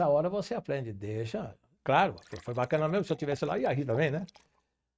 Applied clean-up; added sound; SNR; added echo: neural mask model RNNoise.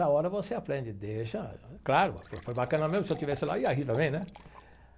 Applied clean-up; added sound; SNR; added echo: none; Fill (with liquid) / Water; 20 dB; none.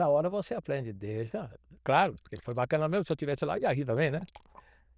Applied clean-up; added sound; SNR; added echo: neural diffusion model UNIVERSE++.